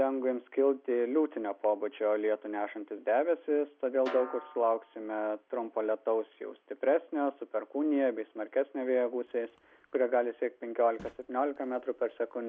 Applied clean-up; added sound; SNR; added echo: none; Snare drum; 15 dB; none.